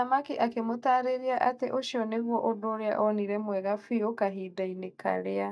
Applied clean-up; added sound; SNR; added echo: neural mask model DeepFilterNet 3.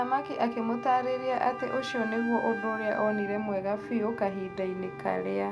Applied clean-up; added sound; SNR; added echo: none; Wind instrument, woodwind instrument; 10 dB; none.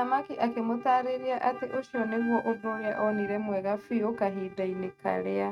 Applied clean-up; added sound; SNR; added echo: neural mask model RNNoise.